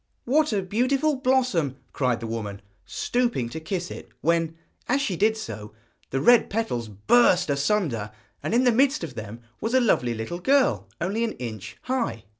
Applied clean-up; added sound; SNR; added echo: none; none; none; none.